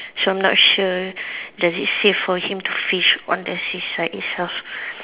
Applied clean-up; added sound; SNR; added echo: none; none; none; none.